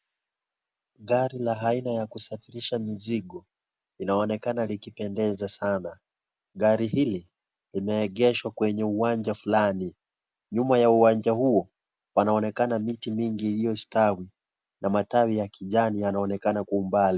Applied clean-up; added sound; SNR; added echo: none; none; none; none.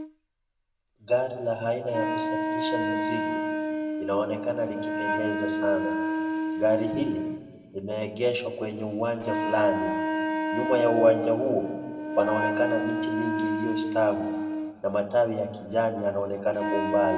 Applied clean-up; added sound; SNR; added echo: none; Wind instrument, woodwind instrument; 2 dB; reverberation time 1.4 s.